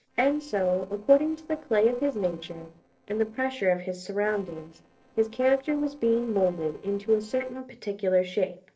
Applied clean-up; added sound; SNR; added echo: neural separator model SepFormer DNS4.